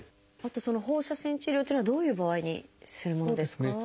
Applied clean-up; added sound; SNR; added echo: none; none; none; none.